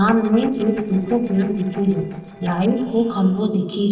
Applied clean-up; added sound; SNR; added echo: neural separator model SepFormer DNS4.